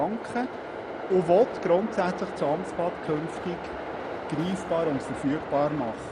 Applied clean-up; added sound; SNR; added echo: none; Train; 7 dB; none.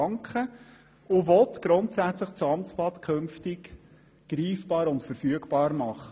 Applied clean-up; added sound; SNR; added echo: none; none; none; none.